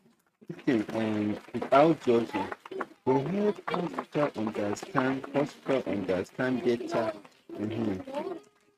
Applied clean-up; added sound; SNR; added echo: neural mask model RNNoise.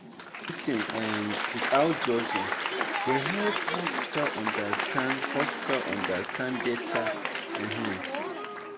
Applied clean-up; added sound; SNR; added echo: none; Applause; -1 dB; none.